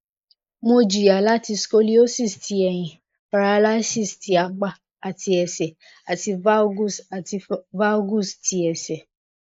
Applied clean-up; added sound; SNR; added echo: neural mask model Resemble Enhance denoiser.